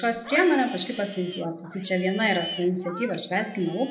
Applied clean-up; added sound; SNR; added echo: none; Livestock, farm animals, working animals; 14 dB; reverberation time 0.7 s.